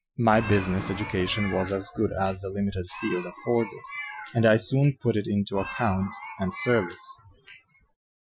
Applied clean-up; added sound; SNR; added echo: classical method Wiener filter.